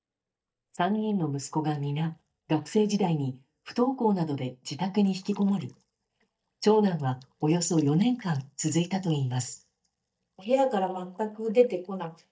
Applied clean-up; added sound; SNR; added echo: neural mask model DeepFilterNet 3.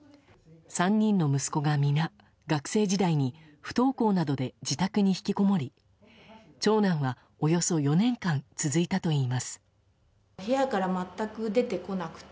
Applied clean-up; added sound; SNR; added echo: none; none; none; none.